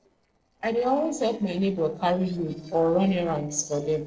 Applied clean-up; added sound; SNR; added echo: neural separator model SepFormer DNS4.